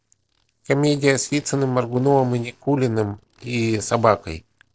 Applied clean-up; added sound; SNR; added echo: neural separator model SepFormer DNS4.